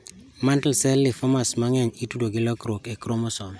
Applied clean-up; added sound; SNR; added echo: none; none; none; none.